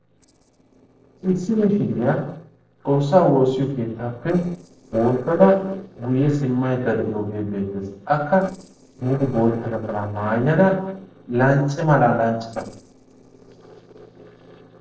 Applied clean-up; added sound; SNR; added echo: neural separator model SepFormer DNS4.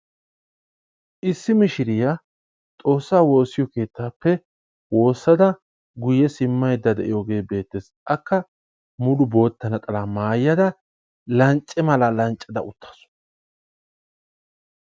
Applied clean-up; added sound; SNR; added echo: none; none; none; none.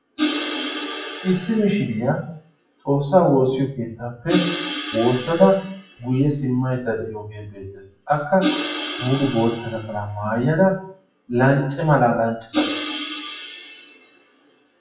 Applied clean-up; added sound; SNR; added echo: classical method WPE with log-MMSE.